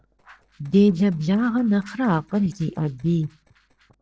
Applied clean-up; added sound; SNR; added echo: neural separator model SepFormer DNS4.